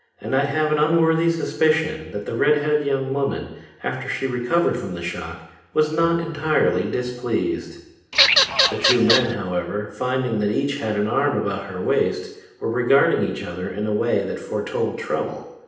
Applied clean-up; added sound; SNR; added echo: none; Bird vocalization, bird call, bird song / Fowl; -4 dB; reverberation time 0.8 s.